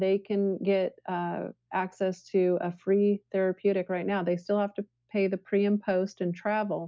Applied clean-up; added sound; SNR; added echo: none; none; none; none.